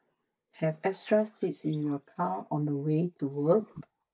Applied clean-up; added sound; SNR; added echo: neural mask model DeepFilterNet 3.